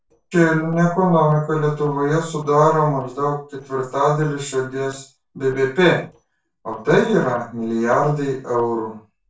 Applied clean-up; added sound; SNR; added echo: neural separator model SepFormer DNS4.